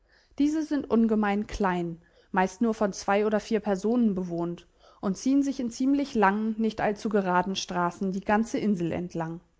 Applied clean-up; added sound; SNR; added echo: none; none; none; none.